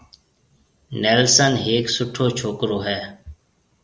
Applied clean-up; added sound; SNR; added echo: none; none; none; none.